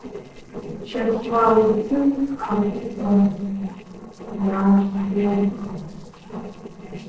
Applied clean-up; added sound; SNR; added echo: neural separator model SepFormer DNS4.